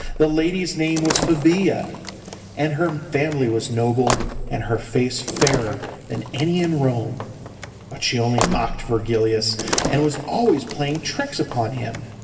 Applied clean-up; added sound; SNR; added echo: none; Slam; 7 dB; reverberation time 2.3 s.